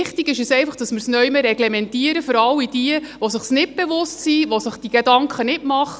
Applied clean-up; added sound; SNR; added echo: none; none; none; none.